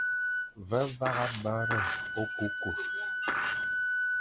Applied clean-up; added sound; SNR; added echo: none; Skateboard + Wind instrument, woodwind instrument; -3 dB; none.